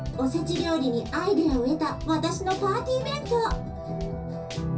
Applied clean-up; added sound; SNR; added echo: none; Drum / Drum kit; 14 dB; reverberation time 0.3 s.